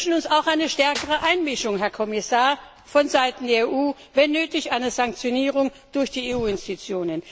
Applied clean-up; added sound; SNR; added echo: none; Clapping / Drum kit; 18 dB; none.